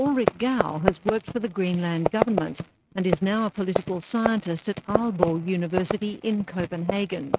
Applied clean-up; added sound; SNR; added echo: neural mask model RNNoise.